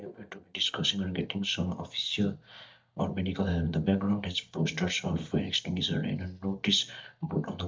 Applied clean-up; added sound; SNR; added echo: neural mask model DeepFilterNet 3.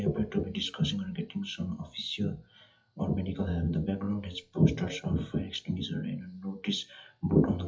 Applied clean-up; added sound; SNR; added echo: classical method WPE with log-MMSE.